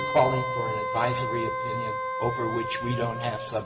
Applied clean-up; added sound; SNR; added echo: none; Wind instrument, woodwind instrument; 2 dB; none.